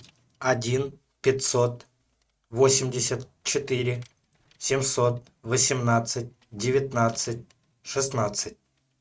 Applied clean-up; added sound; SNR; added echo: neural mask model RNNoise.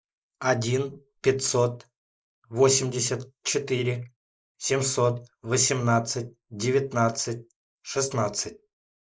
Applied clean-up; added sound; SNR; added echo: neural mask model Resemble Enhance denoiser.